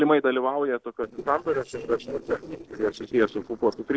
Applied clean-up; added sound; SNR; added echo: neural separator model SepFormer DNS4.